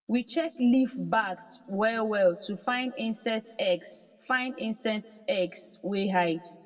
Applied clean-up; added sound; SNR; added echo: none; none; none; reverberation time 1.2 s.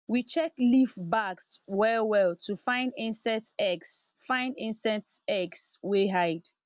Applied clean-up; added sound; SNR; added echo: none; none; none; none.